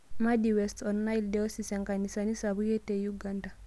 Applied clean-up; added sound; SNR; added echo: none; none; none; none.